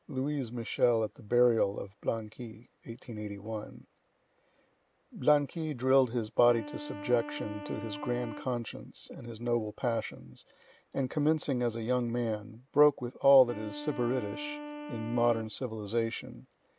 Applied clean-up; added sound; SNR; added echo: none; Wind instrument, woodwind instrument; 13 dB; none.